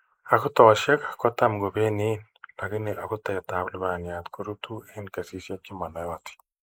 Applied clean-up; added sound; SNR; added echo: neural mask model Resemble Enhance denoiser.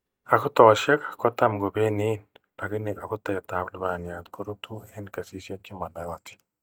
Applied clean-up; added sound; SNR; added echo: neural mask model DeepFilterNet 3.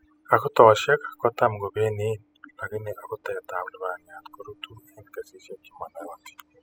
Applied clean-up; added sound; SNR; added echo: classical method spectral subtraction.